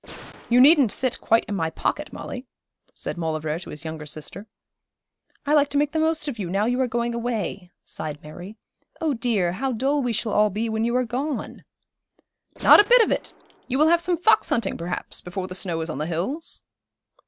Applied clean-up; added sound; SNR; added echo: none; Gunshot, gunfire; 19 dB; none.